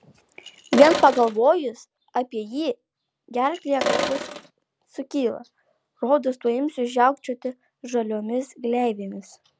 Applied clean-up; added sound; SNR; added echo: none; Sink (filling or washing); 4 dB; none.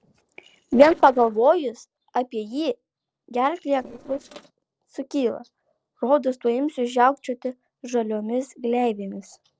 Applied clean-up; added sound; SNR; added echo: neural separator model SepFormer DNS4.